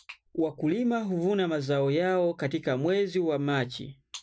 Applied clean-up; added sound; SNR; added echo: none; none; none; none.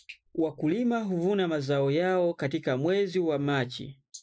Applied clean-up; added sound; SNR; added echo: neural mask model Resemble Enhance denoiser.